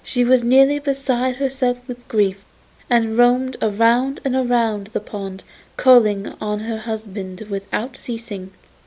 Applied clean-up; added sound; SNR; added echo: none; none; none; none.